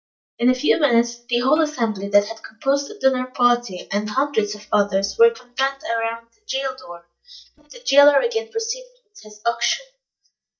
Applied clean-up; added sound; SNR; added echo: neural mask model DeepFilterNet 3.